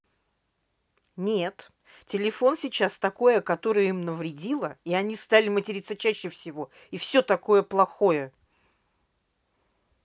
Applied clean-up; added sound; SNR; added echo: none; none; none; none.